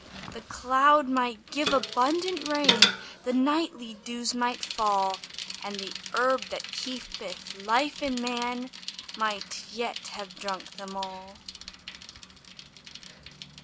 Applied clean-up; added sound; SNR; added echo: none; Bicycle; 5 dB; none.